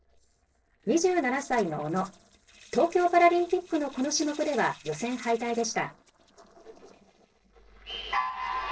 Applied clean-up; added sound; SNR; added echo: neural separator model SepFormer DNS4.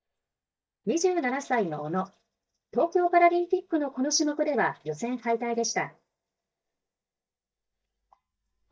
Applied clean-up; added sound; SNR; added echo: neural mask model DeepFilterNet 3.